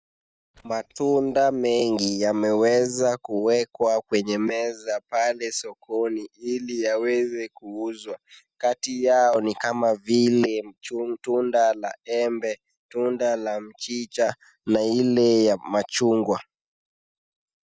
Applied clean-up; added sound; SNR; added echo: neural mask model DeepFilterNet 3.